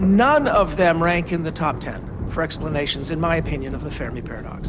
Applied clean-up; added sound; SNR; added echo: none; Thunder; 9 dB; none.